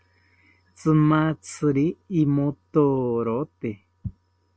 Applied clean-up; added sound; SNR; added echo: none; none; none; none.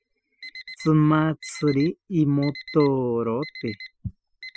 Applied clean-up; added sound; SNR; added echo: classical method spectral subtraction.